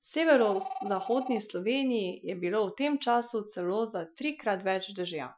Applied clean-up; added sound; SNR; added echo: classical method Wiener filter.